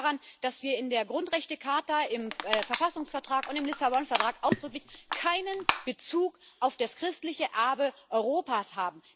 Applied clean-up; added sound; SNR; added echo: none; Crushing; 4 dB; none.